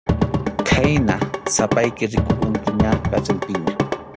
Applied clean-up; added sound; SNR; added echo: none; Drum / Drum kit; -2 dB; none.